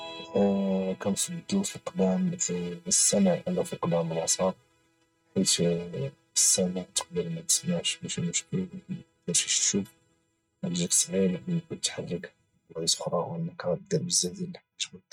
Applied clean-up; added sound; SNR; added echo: neural mask model RNNoise.